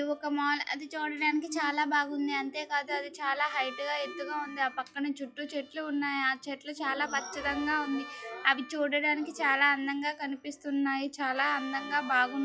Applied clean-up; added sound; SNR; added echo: classical method log-MMSE.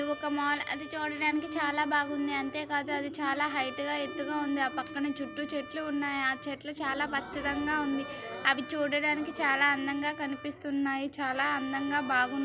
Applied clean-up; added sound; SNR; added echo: none; Trumpet; 15 dB; none.